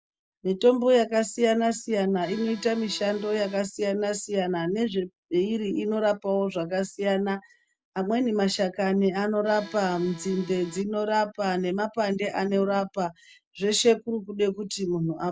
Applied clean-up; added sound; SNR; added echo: none; Accordion; 19 dB; none.